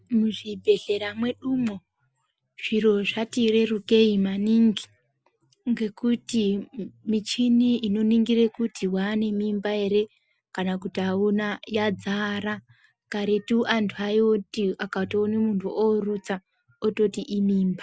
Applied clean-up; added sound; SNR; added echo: none; none; none; none.